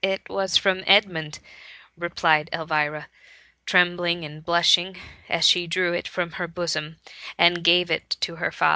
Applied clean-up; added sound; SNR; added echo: none; none; none; none.